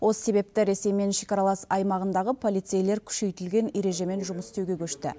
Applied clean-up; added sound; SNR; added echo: none; none; none; none.